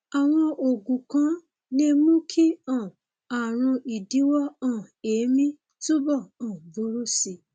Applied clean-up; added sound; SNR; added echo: none; none; none; none.